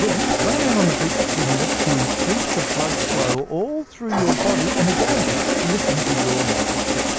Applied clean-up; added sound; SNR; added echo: none; Engine starting; -3 dB; none.